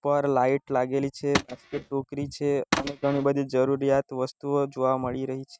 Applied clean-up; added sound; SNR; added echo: neural mask model RNNoise.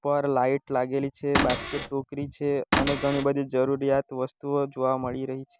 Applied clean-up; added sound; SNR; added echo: none; Cupboard open or close / Door; 1 dB; none.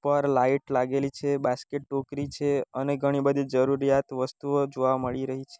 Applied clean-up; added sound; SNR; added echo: none; none; none; none.